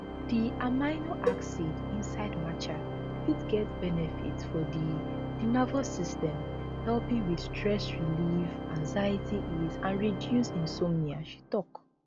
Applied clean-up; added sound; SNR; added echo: none; Organ + Cowbell; 3 dB; none.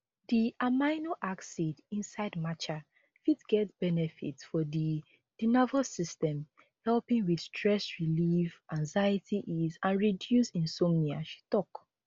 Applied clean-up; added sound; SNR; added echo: none; none; none; none.